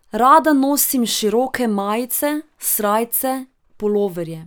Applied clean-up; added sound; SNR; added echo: none; none; none; none.